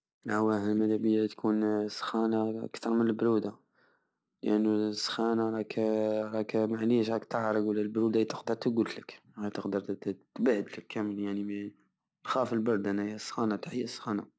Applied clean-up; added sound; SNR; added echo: none; none; none; none.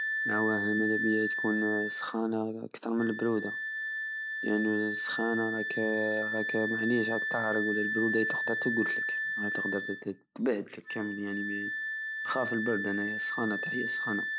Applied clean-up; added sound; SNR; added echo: none; Wind instrument, woodwind instrument; 1 dB; none.